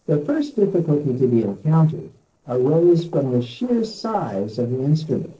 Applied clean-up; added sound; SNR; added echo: neural separator model SepFormer DNS4.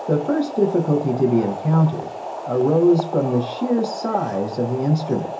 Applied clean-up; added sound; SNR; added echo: none; Boiling; 10 dB; reverberation time 0.4 s.